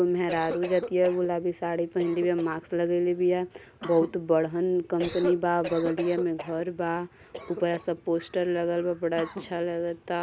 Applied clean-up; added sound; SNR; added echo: none; Cough; 14 dB; none.